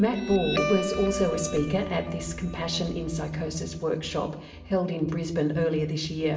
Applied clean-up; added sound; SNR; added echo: none; Guitar; 8 dB; reverberation time 0.8 s.